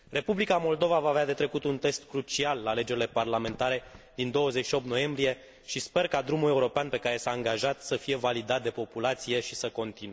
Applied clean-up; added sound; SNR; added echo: none; none; none; none.